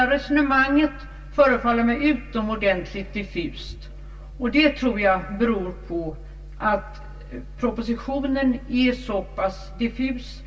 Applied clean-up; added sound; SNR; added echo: none; none; none; reverberation time 0.1 s.